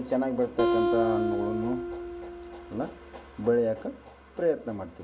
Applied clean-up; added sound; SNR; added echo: none; Acoustic guitar; 0 dB; reverberation time 0.4 s.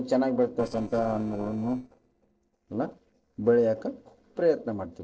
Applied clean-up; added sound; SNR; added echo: neural separator model SepFormer DNS4.